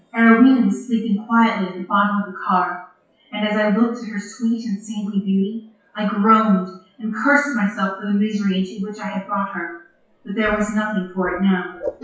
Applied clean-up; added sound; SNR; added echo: classical method WPE with log-MMSE.